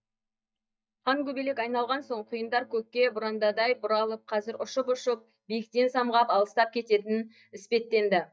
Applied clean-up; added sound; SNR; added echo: neural mask model DeepFilterNet 3.